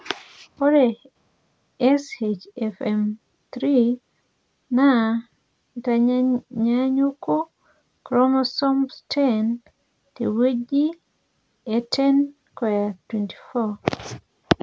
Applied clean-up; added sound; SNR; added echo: none; none; none; none.